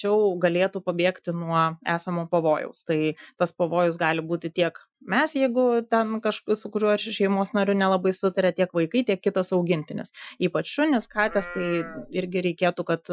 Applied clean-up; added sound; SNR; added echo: classical method Wiener filter.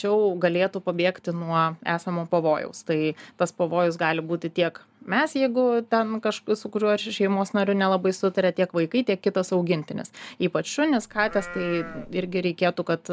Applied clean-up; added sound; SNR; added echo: none; Livestock, farm animals, working animals; 15 dB; none.